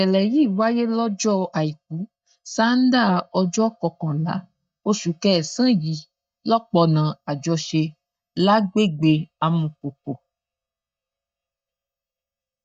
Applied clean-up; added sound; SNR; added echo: neural mask model DeepFilterNet 3.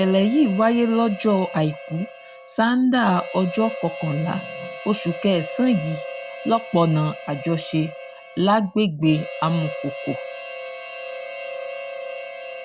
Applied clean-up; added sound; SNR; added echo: none; Harmonica; 11 dB; none.